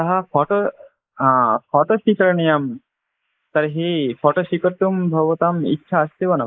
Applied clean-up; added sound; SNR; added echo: neural mask model Resemble Enhance denoiser.